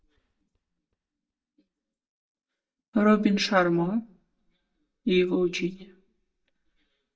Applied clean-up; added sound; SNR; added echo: neural mask model DeepFilterNet 3.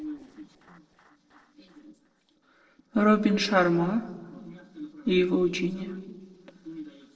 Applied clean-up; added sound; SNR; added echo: neural separator model SepFormer DNS4.